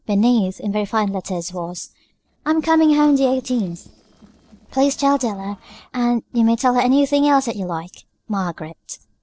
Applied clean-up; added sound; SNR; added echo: neural separator model SepFormer DNS4.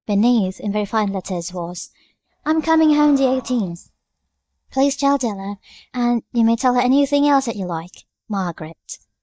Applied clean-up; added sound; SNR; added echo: neural mask model DeepFilterNet 3.